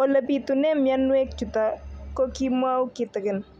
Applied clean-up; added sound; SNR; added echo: none; none; none; none.